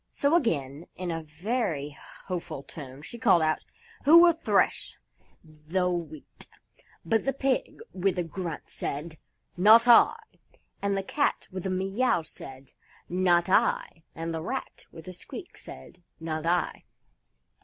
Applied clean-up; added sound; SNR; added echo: none; none; none; none.